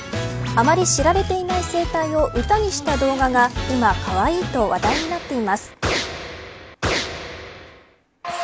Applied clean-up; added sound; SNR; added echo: none; none; none; none.